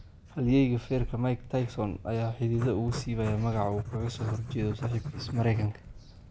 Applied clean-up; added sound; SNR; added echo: none; Writing; 10 dB; none.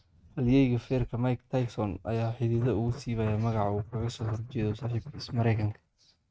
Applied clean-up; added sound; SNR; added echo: neural mask model RNNoise.